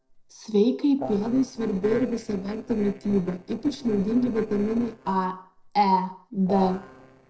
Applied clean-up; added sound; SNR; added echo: neural separator model SepFormer DNS4.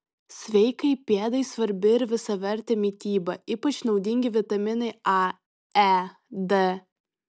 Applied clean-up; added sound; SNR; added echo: none; none; none; none.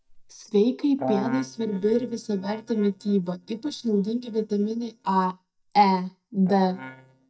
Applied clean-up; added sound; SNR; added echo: neural mask model DeepFilterNet 3.